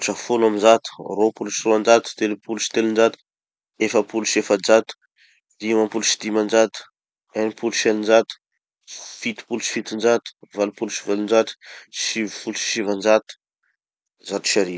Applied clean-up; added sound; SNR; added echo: none; none; none; none.